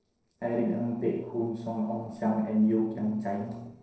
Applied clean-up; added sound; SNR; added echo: neural separator model SepFormer DNS4.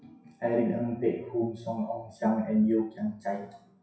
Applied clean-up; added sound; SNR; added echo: classical method WPE with log-MMSE.